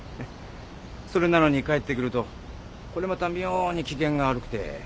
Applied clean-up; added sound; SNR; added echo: none; none; none; none.